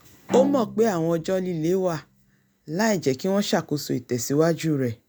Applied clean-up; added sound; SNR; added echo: none; Bowed string instrument; 12 dB; none.